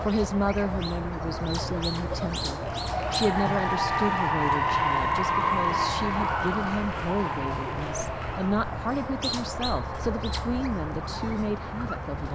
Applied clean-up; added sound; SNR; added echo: none; Squeak + Applause / Cheering; -2 dB; none.